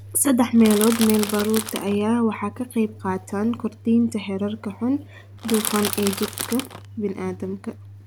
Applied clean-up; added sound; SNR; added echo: none; Crushing; 7 dB; none.